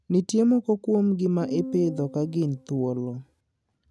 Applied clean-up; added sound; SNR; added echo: none; Piano; 13 dB; none.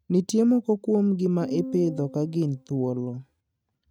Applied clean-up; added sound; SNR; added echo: neural mask model RNNoise.